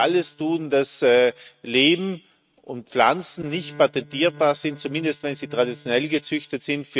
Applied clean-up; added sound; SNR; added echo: neural mask model RNNoise.